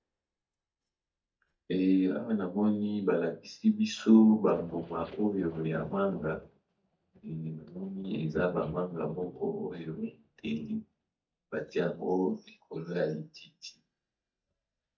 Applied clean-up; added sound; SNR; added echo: neural mask model DeepFilterNet 3.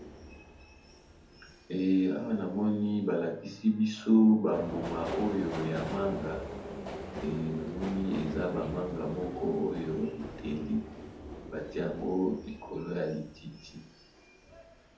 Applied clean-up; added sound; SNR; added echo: none; Subway, metro, underground; 11 dB; reverberation time 0.6 s.